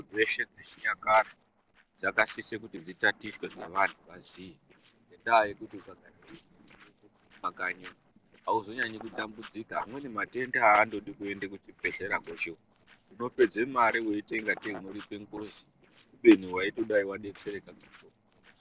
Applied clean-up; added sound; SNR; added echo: neural separator model SepFormer DNS4.